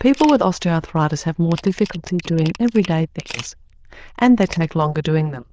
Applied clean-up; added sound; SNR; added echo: neural diffusion model UNIVERSE++.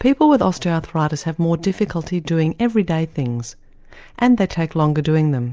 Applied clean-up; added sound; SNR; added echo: none; none; none; none.